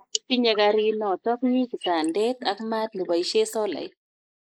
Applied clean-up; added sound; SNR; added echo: neural mask model Resemble Enhance denoiser.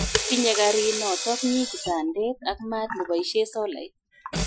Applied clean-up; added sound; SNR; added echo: classical method Wiener filter.